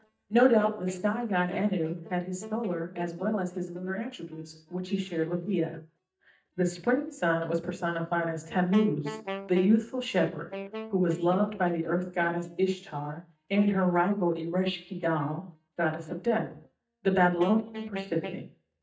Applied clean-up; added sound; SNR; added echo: neural mask model DeepFilterNet 3.